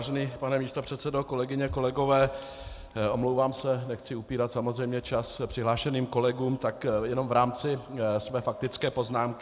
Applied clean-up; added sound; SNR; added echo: none; none; none; none.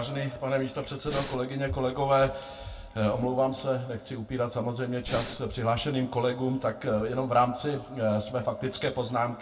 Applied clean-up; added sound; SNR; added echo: none; Breathing; 8 dB; reverberation time 0.2 s.